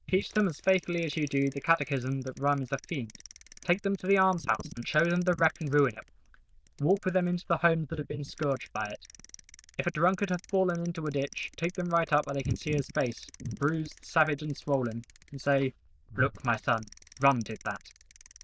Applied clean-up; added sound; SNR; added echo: neural diffusion model UNIVERSE++.